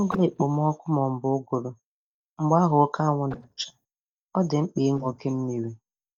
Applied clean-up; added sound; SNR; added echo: neural mask model DeepFilterNet 3.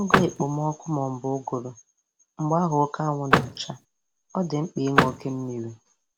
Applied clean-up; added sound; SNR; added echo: none; Vehicle; -1 dB; none.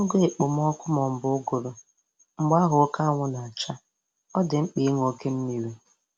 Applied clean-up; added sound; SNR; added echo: none; none; none; none.